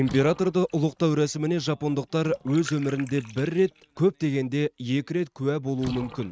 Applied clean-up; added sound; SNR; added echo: neural mask model RNNoise.